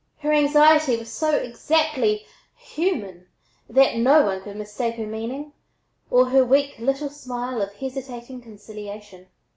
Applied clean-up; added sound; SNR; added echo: none; none; none; none.